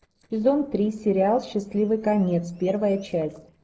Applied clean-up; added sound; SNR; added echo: neural separator model SepFormer DNS4.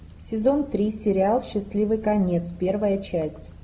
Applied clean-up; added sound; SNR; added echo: none; none; none; none.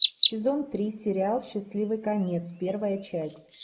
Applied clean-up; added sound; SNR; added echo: neural mask model Resemble Enhance denoiser.